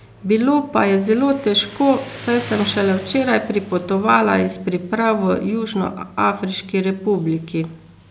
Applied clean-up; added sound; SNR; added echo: none; Motorcycle; 20 dB; none.